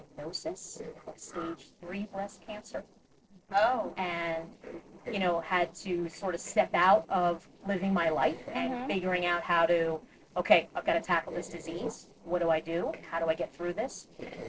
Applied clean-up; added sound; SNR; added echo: neural separator model SepFormer DNS4.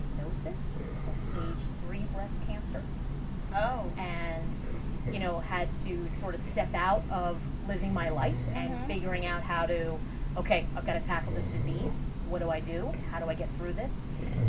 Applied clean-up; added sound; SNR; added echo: none; Train; -3 dB; reverberation time 0.4 s.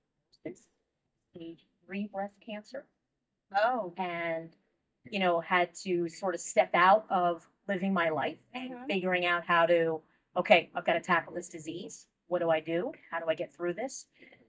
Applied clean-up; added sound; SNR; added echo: neural mask model DeepFilterNet 3.